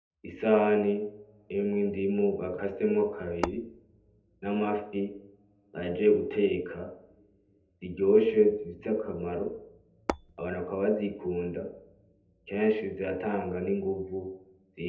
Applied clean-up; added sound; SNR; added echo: none; Tap / Hammer; 5 dB; reverberation time 0.8 s.